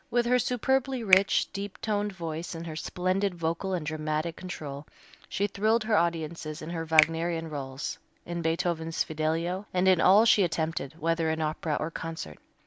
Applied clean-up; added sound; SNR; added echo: none; Finger snapping; 6 dB; none.